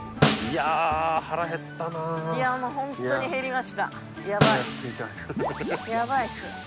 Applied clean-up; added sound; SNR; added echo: none; Snare drum; 1 dB; none.